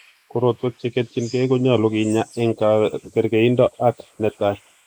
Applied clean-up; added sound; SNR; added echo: neural mask model Resemble Enhance denoiser.